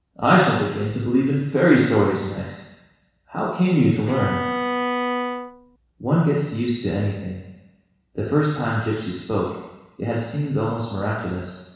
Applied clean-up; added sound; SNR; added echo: none; Bowed string instrument; 3 dB; reverberation time 1.1 s.